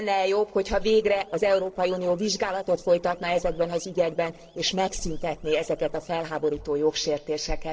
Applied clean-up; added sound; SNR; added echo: neural separator model SepFormer DNS4.